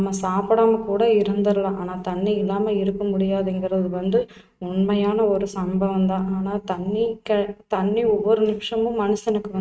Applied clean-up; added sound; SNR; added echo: neural mask model RNNoise.